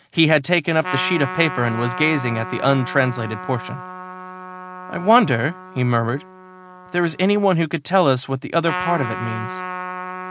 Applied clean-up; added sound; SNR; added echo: none; Trumpet; 10 dB; none.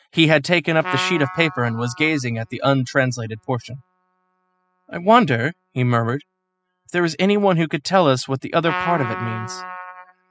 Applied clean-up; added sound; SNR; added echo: classical method spectral subtraction.